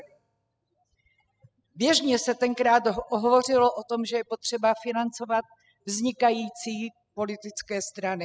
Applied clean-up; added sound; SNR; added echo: classical method spectral subtraction.